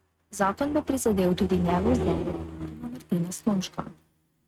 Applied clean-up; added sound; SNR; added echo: neural mask model RNNoise.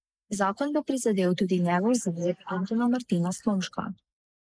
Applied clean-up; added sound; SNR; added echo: neural mask model Resemble Enhance denoiser.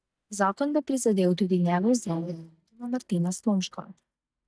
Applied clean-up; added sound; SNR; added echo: neural mask model DeepFilterNet 3.